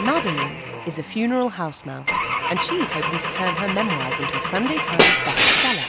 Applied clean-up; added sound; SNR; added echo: none; Glass / Engine / Car; -3 dB; none.